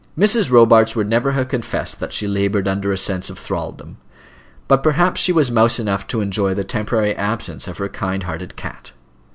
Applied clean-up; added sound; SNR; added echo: none; none; none; none.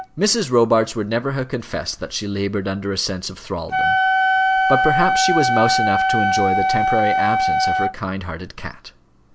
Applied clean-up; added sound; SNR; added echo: none; Wind instrument, woodwind instrument; -2 dB; none.